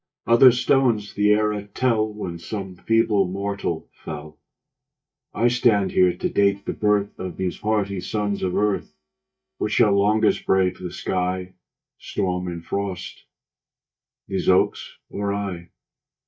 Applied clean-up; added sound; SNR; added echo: neural mask model DeepFilterNet 3.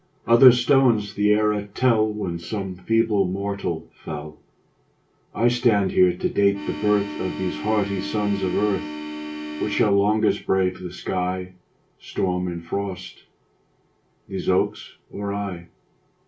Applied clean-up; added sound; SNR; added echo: none; Organ; 8 dB; reverberation time 0.2 s.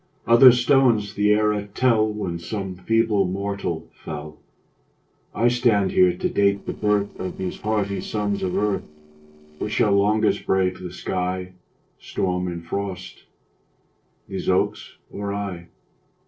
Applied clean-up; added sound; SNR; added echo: neural separator model SepFormer DNS4.